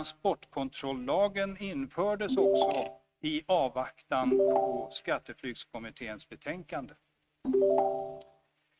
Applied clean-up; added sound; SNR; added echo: neural mask model RNNoise.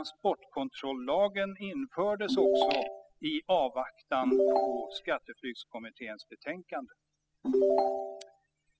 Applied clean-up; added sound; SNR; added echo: classical method spectral subtraction.